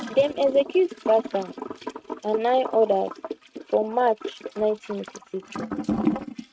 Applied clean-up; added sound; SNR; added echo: neural mask model RNNoise.